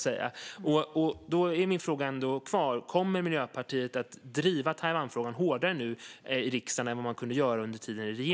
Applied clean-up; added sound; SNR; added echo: none; none; none; none.